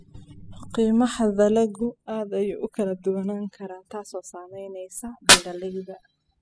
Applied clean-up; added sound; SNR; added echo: classical method spectral subtraction.